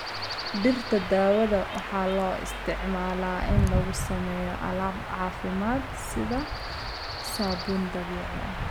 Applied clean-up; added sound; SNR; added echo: none; Stream / Chirp, tweet / Wind; 3 dB; none.